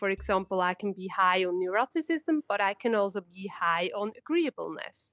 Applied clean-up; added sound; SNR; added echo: none; Marimba, xylophone / Wood; 17 dB; none.